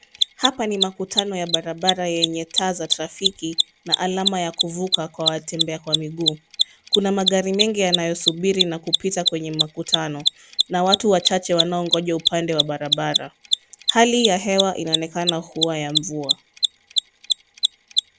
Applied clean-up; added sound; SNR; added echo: none; Mechanisms; 1 dB; none.